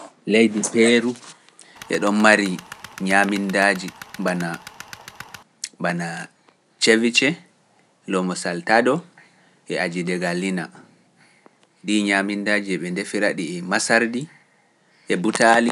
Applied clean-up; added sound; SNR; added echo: none; Tools; 18 dB; none.